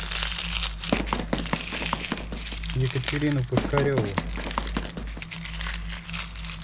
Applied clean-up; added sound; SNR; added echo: none; Domestic sounds, home sounds + Run; 0 dB; none.